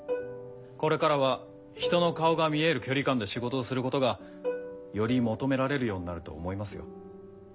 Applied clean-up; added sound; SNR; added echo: none; Plucked string instrument; 11 dB; none.